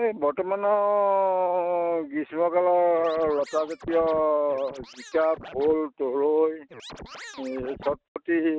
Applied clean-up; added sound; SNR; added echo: neural mask model RNNoise.